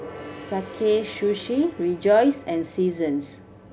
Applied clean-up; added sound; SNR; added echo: none; Gong; 18 dB; none.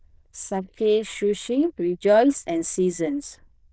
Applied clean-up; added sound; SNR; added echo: neural diffusion model UNIVERSE++.